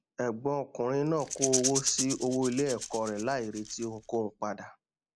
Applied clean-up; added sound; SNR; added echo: none; Rattle / Rattle (instrument); 5 dB; none.